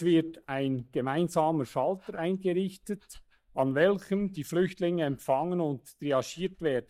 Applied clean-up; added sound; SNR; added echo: neural mask model DeepFilterNet 3.